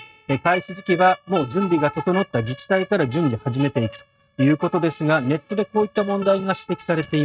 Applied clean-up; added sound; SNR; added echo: neural mask model RNNoise.